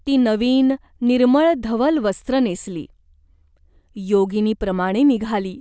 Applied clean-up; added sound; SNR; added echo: none; none; none; none.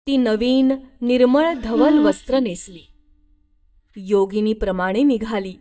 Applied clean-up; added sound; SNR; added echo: neural mask model DeepFilterNet 3.